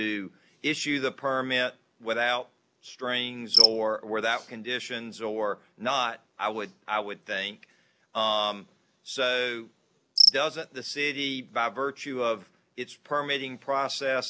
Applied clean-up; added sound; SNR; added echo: none; Cricket; -2 dB; none.